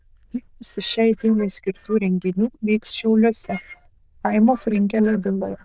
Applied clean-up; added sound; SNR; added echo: neural diffusion model UNIVERSE++.